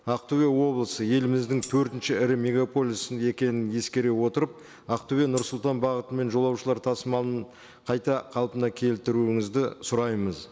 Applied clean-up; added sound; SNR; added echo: none; Tambourine; 16 dB; none.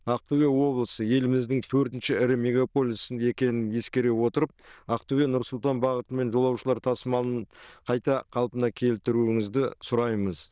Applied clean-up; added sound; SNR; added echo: neural diffusion model UNIVERSE++.